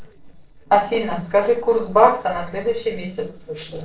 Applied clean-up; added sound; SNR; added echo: neural separator model SepFormer DNS4.